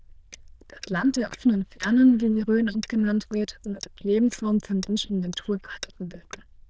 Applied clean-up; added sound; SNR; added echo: neural diffusion model UNIVERSE++.